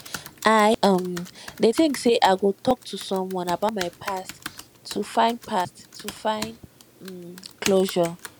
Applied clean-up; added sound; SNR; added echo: none; Computer keyboard; 16 dB; none.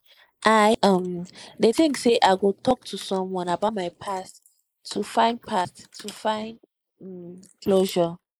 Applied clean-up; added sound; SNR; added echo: neural mask model Resemble Enhance denoiser.